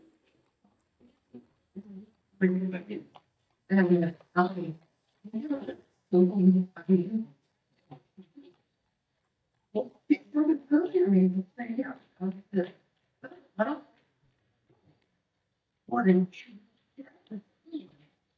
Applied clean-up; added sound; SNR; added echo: neural mask model DeepFilterNet 3.